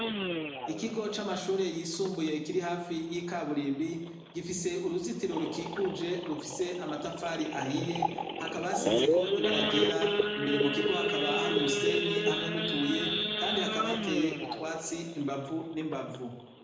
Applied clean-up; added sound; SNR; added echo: none; Idling / Sawing / Accelerating, revving, vroom; 0 dB; reverberation time 0.9 s.